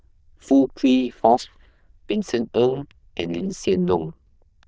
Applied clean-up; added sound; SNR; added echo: neural diffusion model UNIVERSE++.